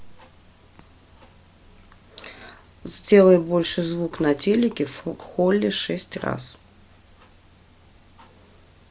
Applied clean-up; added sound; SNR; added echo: none; none; none; none.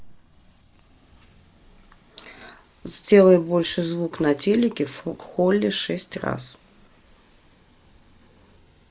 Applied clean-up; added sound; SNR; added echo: neural mask model Resemble Enhance denoiser.